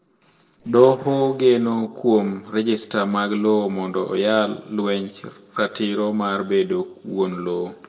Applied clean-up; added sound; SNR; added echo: neural separator model SepFormer DNS4.